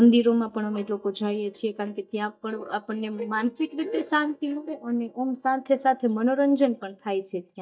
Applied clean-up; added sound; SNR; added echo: neural mask model DeepFilterNet 3.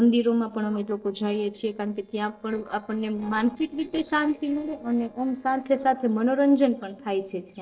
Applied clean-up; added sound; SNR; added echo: neural separator model SepFormer DNS4.